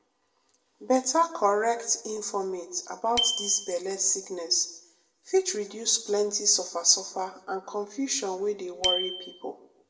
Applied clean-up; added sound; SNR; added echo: none; Bicycle bell; 10 dB; reverberation time 0.7 s.